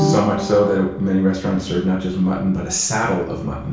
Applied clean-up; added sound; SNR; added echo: none; Bowed string instrument; 11 dB; reverberation time 0.6 s.